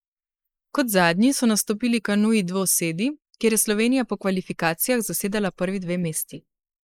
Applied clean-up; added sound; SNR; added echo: neural mask model Resemble Enhance denoiser.